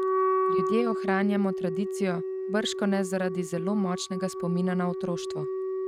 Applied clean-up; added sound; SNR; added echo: neural mask model RNNoise.